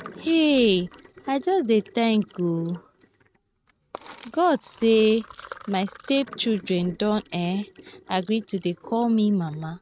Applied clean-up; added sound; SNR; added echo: neural mask model RNNoise.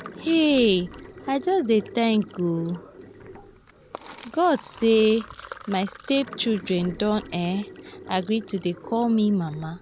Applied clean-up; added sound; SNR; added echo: none; Sink (filling or washing); 17 dB; none.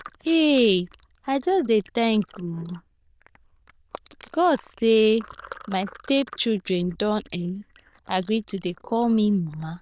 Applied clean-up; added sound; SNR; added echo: neural diffusion model UNIVERSE++.